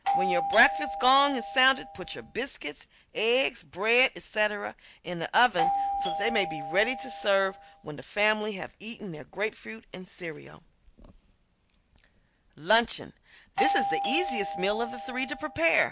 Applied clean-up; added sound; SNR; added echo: none; Doorbell; 3 dB; none.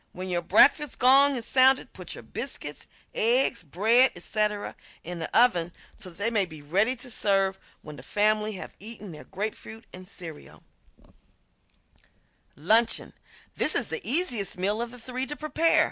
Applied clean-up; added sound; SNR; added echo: none; none; none; none.